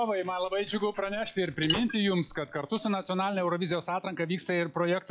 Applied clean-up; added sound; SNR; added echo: classical method log-MMSE.